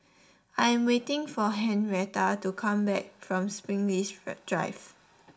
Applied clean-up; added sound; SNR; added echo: none; none; none; reverberation time 0.3 s.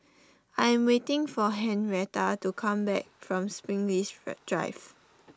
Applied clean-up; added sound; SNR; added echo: none; none; none; none.